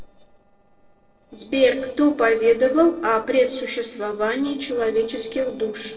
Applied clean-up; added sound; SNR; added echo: neural separator model SepFormer DNS4.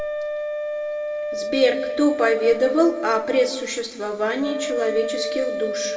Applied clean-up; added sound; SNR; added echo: none; Wind instrument, woodwind instrument; 5 dB; reverberation time 1.4 s.